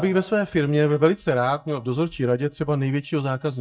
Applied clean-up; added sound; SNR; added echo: neural mask model DeepFilterNet 3.